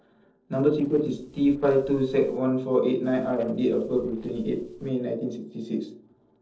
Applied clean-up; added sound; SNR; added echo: neural separator model SepFormer DNS4.